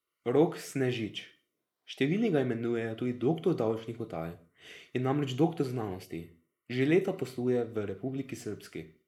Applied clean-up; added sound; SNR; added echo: neural mask model Resemble Enhance denoiser.